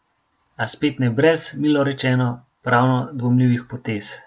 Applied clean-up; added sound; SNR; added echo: none; none; none; none.